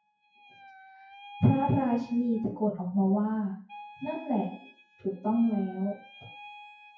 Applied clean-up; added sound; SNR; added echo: classical method WPE with log-MMSE.